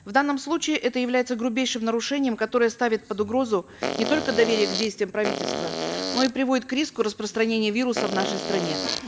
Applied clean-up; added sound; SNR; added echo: none; Fart; 3 dB; none.